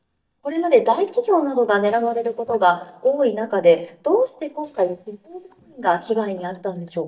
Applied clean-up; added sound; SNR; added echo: neural mask model DeepFilterNet 3.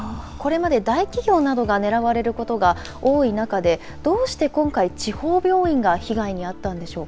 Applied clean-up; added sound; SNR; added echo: none; none; none; none.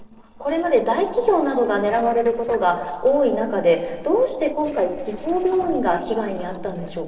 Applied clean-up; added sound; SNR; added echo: neural separator model SepFormer DNS4.